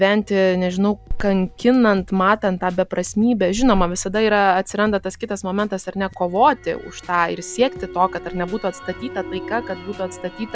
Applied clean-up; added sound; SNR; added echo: none; Crackle; 13 dB; none.